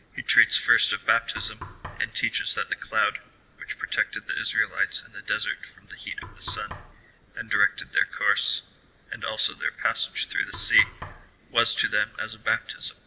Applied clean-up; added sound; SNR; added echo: none; Knock; 17 dB; reverberation time 0.6 s.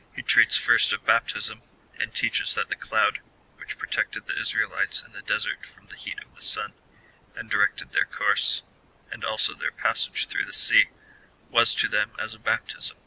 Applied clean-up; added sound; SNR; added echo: none; none; none; none.